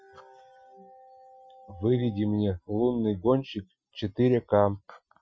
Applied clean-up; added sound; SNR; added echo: classical method Wiener filter.